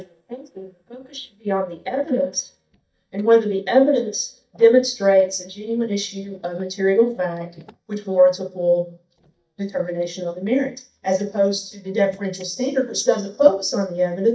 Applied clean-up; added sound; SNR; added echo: neural mask model DeepFilterNet 3.